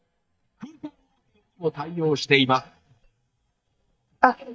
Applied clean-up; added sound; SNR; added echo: neural mask model DeepFilterNet 3.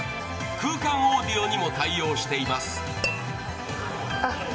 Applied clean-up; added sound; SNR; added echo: none; Tap / Glass; 10 dB; reverberation time 1.0 s.